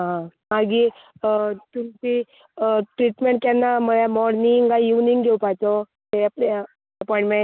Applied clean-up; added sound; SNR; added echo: none; none; none; none.